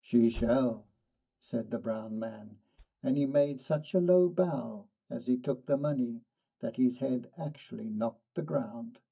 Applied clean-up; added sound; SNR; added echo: neural mask model DeepFilterNet 3.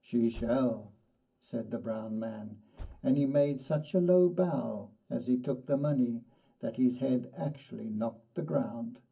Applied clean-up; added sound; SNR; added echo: none; Car; 20 dB; reverberation time 0.3 s.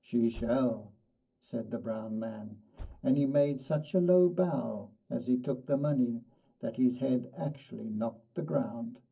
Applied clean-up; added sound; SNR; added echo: neural separator model SepFormer DNS4.